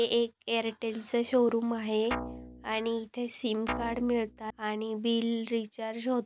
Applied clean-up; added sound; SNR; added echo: none; Guitar; 8 dB; none.